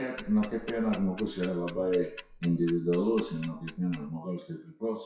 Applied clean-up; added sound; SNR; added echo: classical method WPE with log-MMSE.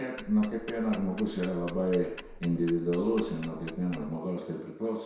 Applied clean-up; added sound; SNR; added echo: none; Tick-tock; 15 dB; reverberation time 0.7 s.